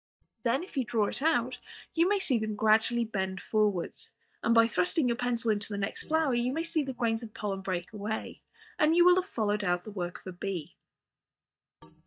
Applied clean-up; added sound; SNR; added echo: neural mask model DeepFilterNet 3.